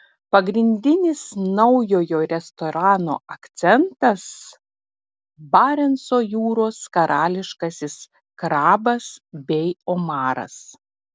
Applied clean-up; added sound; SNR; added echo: none; none; none; none.